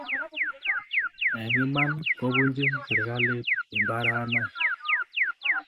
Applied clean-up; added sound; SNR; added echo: neural mask model Resemble Enhance denoiser.